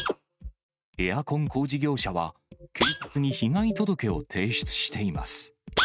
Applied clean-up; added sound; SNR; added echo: neural mask model RNNoise.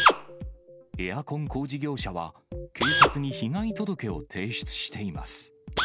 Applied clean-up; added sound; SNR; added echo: none; Drill; -3 dB; none.